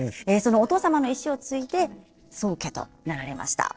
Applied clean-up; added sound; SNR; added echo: neural separator model SepFormer DNS4.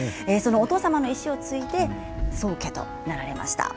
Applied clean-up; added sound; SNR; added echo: none; Thunder / Rain; 11 dB; none.